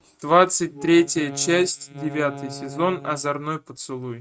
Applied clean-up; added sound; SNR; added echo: neural mask model RNNoise.